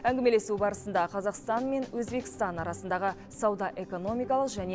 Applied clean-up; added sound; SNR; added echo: none; none; none; none.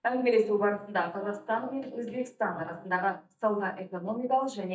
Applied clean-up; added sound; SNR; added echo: neural mask model DeepFilterNet 3.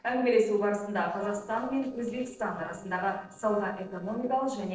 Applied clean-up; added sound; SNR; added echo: neural separator model SepFormer DNS4.